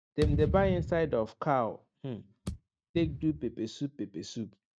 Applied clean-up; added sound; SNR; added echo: neural mask model RNNoise.